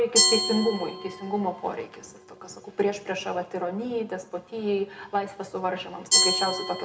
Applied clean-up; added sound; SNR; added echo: none; Glass; 0 dB; reverberation time 0.5 s.